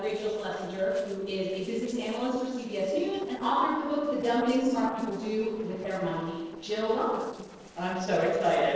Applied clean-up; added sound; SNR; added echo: neural separator model SepFormer DNS4.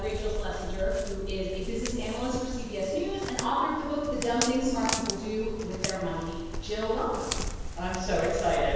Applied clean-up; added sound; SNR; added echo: none; Walk, footsteps; 4 dB; reverberation time 1.2 s.